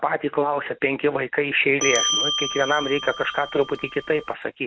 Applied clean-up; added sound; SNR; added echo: none; Bell; 4 dB; none.